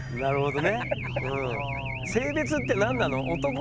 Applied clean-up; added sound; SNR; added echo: none; Race car, auto racing / Alarm; 3 dB; none.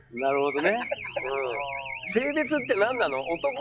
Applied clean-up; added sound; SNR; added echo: classical method log-MMSE.